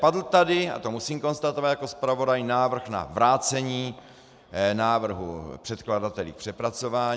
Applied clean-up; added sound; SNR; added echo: none; none; none; none.